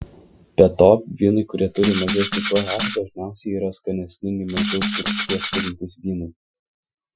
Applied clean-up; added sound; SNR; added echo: classical method Wiener filter.